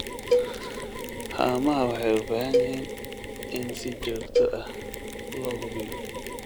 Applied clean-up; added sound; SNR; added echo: none; Mechanisms + Cowbell; 0 dB; none.